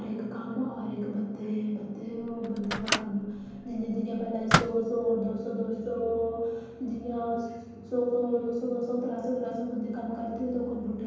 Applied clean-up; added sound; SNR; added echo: none; Microwave oven; 2 dB; reverberation time 1.3 s.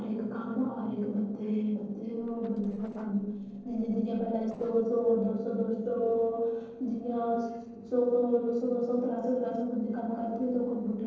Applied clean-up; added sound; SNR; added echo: neural separator model SepFormer DNS4.